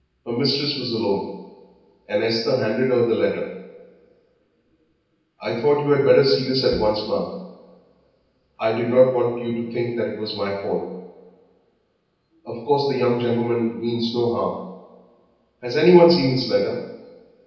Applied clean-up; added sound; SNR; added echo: none; Bowed string instrument; 16 dB; reverberation time 0.9 s.